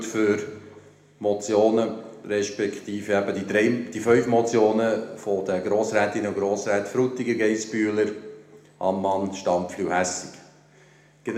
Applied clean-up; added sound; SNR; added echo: none; none; none; reverberation time 0.8 s.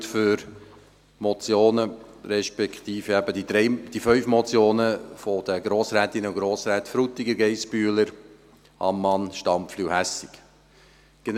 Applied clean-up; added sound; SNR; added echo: none; none; none; none.